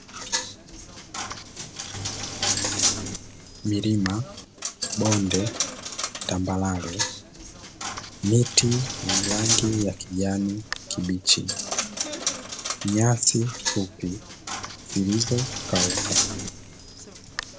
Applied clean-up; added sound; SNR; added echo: none; Coin (dropping); 3 dB; none.